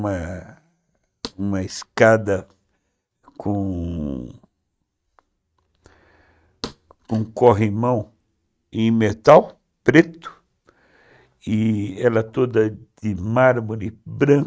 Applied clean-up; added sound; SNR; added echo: neural mask model RNNoise.